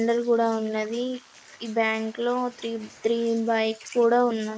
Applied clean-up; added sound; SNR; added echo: neural mask model Resemble Enhance denoiser.